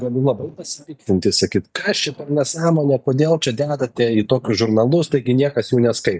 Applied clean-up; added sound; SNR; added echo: neural mask model DeepFilterNet 3.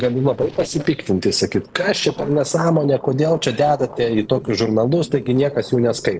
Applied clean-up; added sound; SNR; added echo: neural separator model SepFormer DNS4.